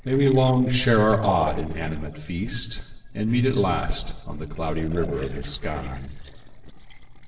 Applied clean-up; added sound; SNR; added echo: neural separator model SepFormer DNS4.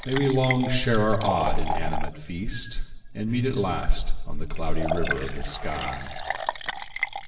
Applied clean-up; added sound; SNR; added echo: none; Liquid; 10 dB; reverberation time 1.1 s.